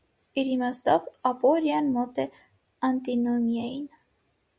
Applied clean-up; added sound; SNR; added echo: none; none; none; none.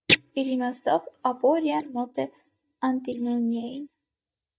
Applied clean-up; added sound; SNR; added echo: neural mask model DeepFilterNet 3.